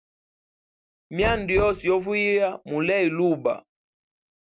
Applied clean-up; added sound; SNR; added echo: none; Knock; 13 dB; none.